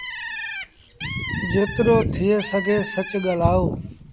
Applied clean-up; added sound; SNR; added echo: none; Bird; 11 dB; none.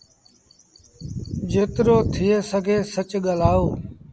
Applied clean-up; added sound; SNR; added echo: none; none; none; none.